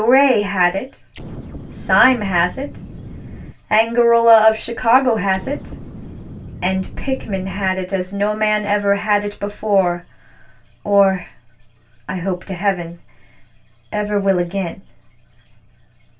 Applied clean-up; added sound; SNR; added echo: none; Explosion; 13 dB; reverberation time 0.2 s.